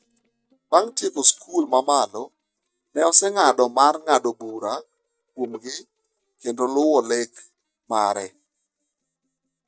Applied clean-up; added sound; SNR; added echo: neural mask model DeepFilterNet 3.